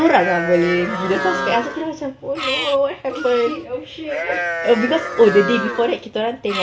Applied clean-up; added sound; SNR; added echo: none; Livestock, farm animals, working animals; 7 dB; reverberation time 0.4 s.